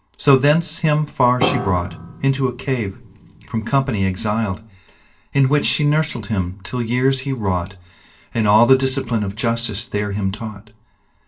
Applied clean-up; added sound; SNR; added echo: none; Piano; 8 dB; reverberation time 0.2 s.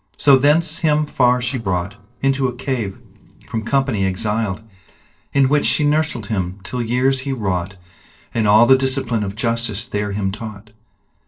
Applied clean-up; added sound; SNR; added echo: neural separator model SepFormer DNS4.